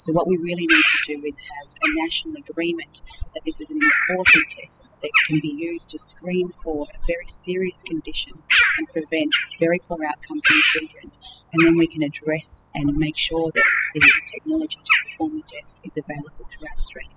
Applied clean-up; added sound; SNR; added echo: classical method spectral subtraction.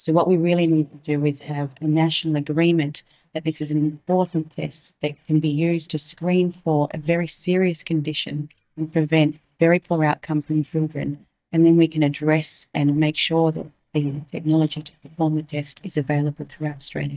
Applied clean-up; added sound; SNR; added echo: neural mask model DeepFilterNet 3.